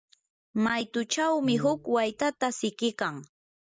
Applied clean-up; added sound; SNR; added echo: none; Brass instrument; 12 dB; none.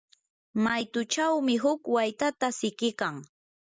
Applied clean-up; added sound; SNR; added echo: none; none; none; none.